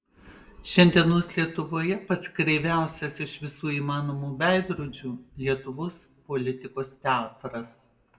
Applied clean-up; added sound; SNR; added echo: none; none; none; reverberation time 0.5 s.